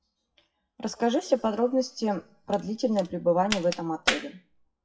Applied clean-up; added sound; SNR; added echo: classical method WPE with log-MMSE.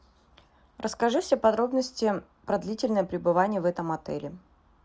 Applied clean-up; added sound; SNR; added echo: none; none; none; none.